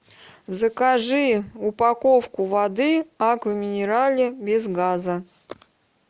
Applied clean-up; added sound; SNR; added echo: none; none; none; none.